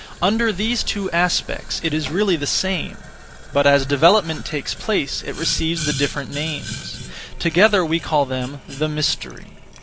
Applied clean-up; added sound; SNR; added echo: none; Boiling; 14 dB; none.